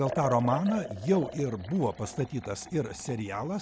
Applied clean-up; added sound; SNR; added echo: none; Liquid; 11 dB; none.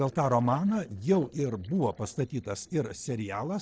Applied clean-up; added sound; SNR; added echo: neural separator model SepFormer DNS4.